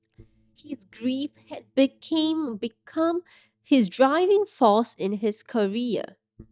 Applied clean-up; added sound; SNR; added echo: neural mask model DeepFilterNet 3.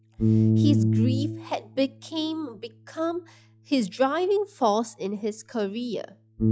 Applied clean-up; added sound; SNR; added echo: classical method log-MMSE.